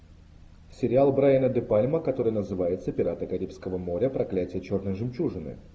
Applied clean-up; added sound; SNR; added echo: none; none; none; none.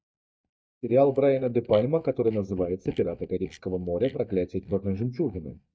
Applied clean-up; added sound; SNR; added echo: neural mask model DeepFilterNet 3.